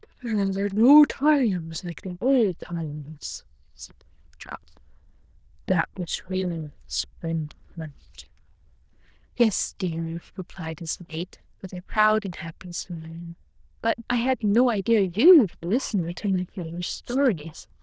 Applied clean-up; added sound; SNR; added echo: neural diffusion model UNIVERSE++.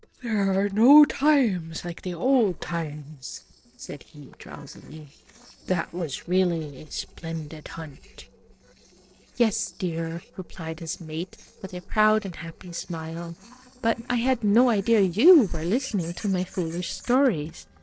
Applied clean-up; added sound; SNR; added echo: neural separator model SepFormer DNS4.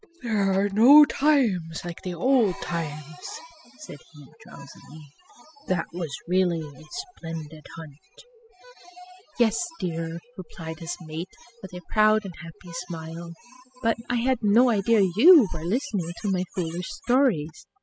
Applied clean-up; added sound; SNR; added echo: classical method spectral subtraction.